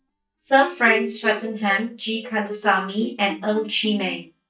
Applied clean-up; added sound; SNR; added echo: neural mask model DeepFilterNet 3.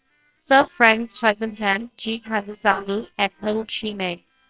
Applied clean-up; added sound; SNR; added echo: neural separator model SepFormer WHAMR!.